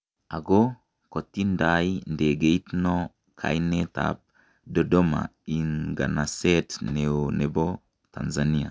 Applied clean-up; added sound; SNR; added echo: none; none; none; none.